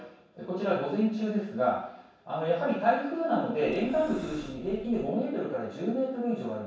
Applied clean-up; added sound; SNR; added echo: none; Breathing; 18 dB; reverberation time 0.7 s.